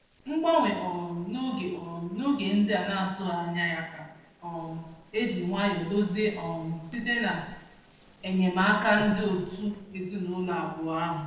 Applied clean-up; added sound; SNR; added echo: neural separator model SepFormer DNS4.